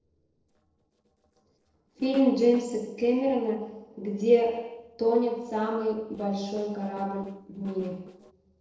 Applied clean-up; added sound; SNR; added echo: neural separator model SepFormer DNS4.